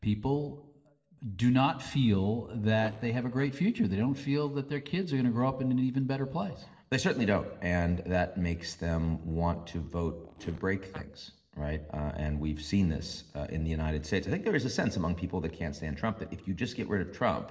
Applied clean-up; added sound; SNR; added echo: neural separator model SepFormer DNS4.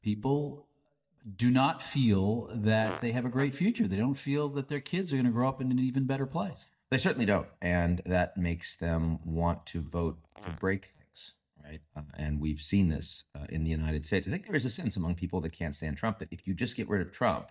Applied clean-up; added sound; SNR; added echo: neural mask model DeepFilterNet 3.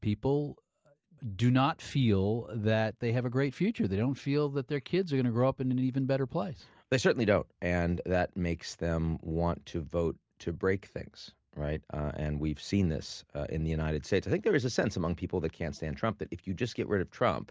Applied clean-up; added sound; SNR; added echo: none; none; none; none.